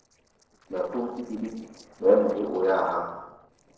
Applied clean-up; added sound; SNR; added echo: neural separator model SepFormer DNS4.